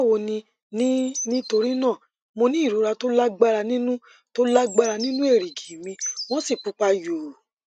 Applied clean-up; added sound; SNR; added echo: neural mask model RNNoise.